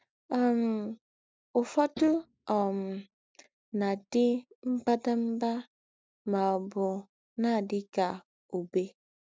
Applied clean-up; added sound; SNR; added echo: neural mask model Resemble Enhance denoiser.